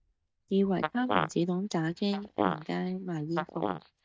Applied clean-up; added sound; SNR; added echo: neural mask model DeepFilterNet 3.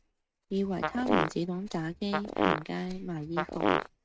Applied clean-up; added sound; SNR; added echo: neural mask model RNNoise.